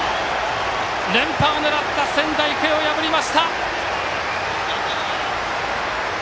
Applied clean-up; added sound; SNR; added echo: none; none; none; none.